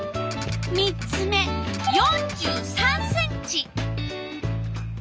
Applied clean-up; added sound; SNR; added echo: none; Ratchet, pawl; 15 dB; none.